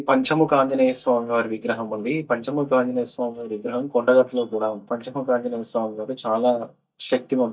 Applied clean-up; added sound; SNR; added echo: neural mask model DeepFilterNet 3.